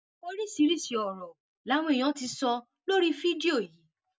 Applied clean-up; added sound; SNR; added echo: none; none; none; none.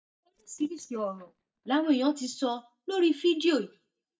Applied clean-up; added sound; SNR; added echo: neural mask model DeepFilterNet 3.